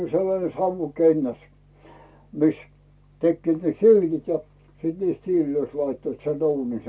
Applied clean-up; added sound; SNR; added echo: none; none; none; none.